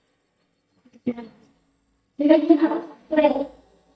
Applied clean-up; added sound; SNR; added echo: neural mask model DeepFilterNet 3.